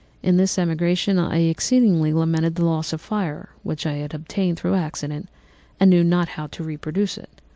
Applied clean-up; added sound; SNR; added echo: none; none; none; none.